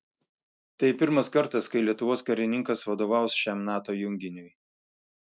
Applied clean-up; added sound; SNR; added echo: none; none; none; none.